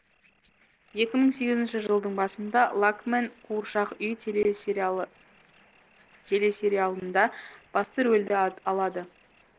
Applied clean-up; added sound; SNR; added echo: neural separator model SepFormer DNS4.